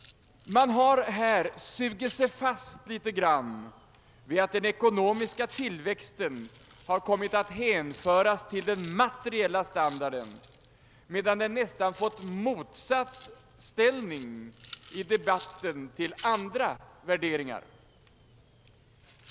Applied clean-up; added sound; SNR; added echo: none; Rattle; 20 dB; none.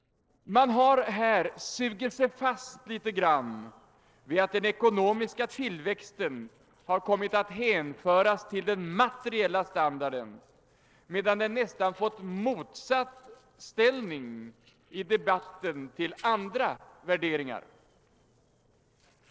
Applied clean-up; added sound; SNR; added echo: neural separator model SepFormer DNS4.